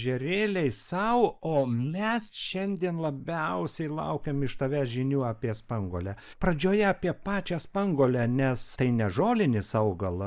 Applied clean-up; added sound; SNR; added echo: neural mask model Resemble Enhance denoiser.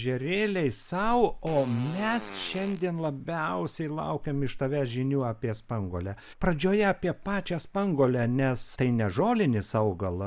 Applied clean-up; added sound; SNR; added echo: none; Fart; 16 dB; none.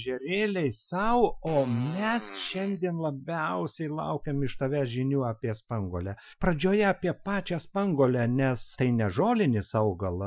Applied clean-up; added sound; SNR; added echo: classical method Wiener filter.